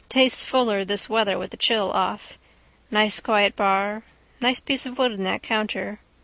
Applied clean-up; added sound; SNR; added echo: none; none; none; none.